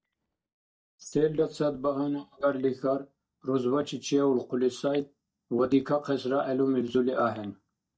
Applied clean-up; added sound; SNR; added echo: neural mask model DeepFilterNet 3.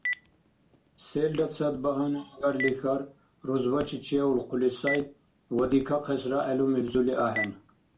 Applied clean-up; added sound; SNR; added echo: none; Telephone; 12 dB; reverberation time 0.2 s.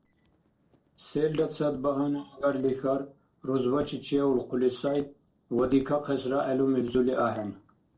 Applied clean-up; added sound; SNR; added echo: neural separator model SepFormer DNS4.